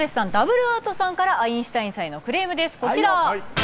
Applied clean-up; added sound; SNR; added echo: none; Cricket; 15 dB; none.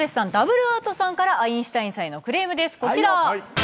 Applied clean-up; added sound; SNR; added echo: none; none; none; none.